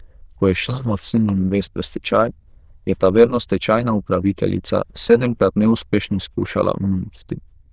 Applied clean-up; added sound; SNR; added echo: neural diffusion model UNIVERSE++.